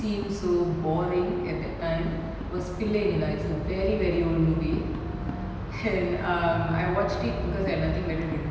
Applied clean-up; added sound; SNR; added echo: none; Tap; 18 dB; none.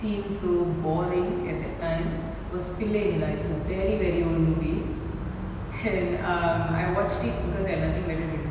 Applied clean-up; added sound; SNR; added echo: none; none; none; none.